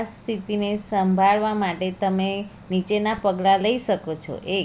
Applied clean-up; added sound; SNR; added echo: none; none; none; none.